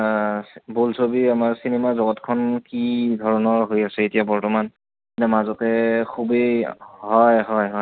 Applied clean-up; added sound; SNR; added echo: none; none; none; none.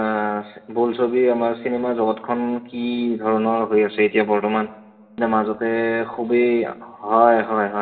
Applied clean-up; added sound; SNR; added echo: none; none; none; reverberation time 0.8 s.